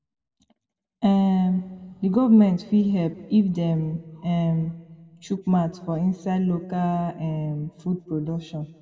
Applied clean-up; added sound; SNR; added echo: none; none; none; reverberation time 1.3 s.